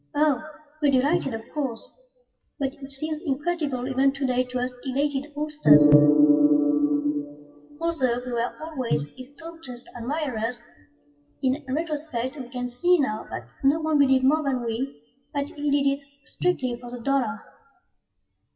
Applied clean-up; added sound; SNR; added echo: classical method WPE with log-MMSE.